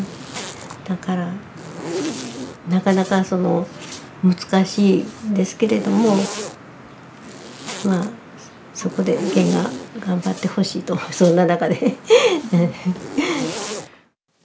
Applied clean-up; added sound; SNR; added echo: none; Zipper (clothing); 13 dB; none.